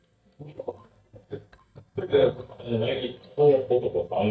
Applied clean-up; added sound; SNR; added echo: neural mask model DeepFilterNet 3.